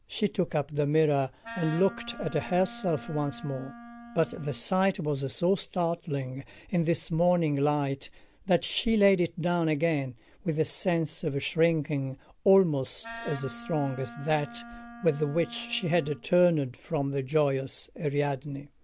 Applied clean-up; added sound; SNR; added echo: none; Wind instrument, woodwind instrument; 16 dB; none.